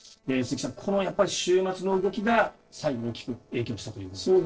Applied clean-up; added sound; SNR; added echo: neural separator model SepFormer DNS4.